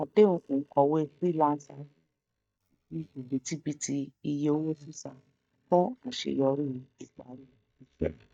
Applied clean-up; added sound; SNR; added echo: neural mask model DeepFilterNet 3.